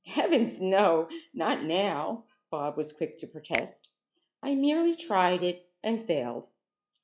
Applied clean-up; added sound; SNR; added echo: classical method log-MMSE.